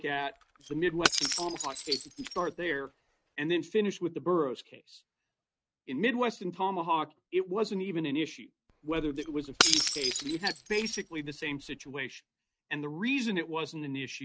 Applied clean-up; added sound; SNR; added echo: neural mask model RNNoise.